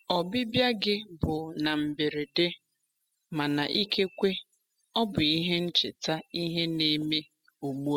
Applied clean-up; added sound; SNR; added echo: classical method spectral subtraction.